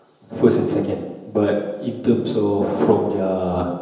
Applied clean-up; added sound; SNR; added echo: none; none; none; reverberation time 1.0 s.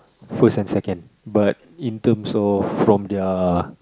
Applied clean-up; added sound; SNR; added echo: none; none; none; none.